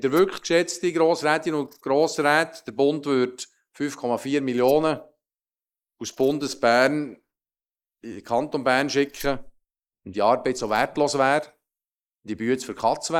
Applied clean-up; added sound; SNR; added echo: neural mask model Resemble Enhance denoiser.